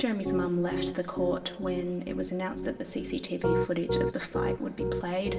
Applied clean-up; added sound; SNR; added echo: none; Piano; 1 dB; reverberation time 1.7 s.